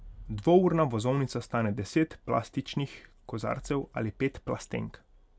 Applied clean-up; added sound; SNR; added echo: none; none; none; none.